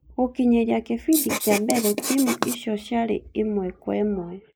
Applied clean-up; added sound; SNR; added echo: neural mask model Resemble Enhance denoiser.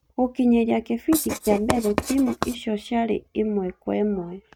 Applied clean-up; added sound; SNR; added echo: neural mask model RNNoise.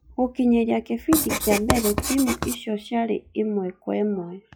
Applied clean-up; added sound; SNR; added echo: classical method log-MMSE.